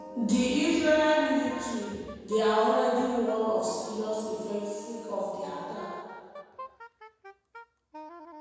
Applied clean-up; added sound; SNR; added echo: none; Wind instrument, woodwind instrument; 17 dB; reverberation time 1.8 s.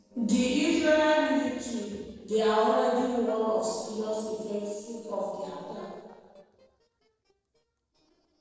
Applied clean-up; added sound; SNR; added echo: neural separator model SepFormer DNS4.